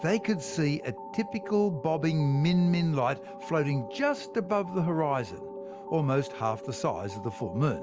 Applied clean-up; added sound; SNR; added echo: none; none; none; none.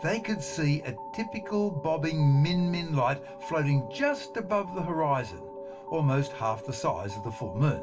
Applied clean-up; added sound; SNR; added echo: none; none; none; reverberation time 0.2 s.